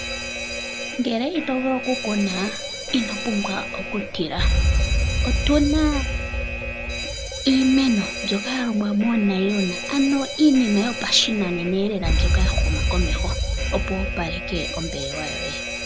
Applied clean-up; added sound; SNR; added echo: none; Alarm; 1 dB; none.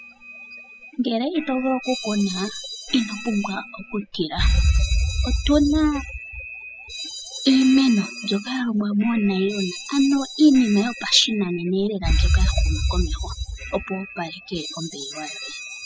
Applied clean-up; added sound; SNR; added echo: classical method spectral subtraction.